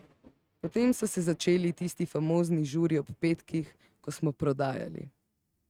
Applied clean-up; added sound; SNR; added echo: neural mask model RNNoise.